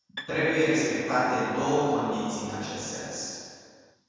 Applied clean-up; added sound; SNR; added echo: none; Bowed string instrument; 17 dB; reverberation time 2.1 s.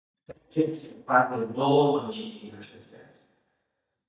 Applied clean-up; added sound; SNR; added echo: neural mask model DeepFilterNet 3.